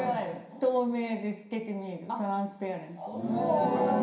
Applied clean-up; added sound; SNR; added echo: none; none; none; reverberation time 0.5 s.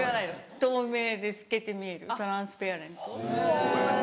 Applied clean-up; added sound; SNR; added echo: none; none; none; none.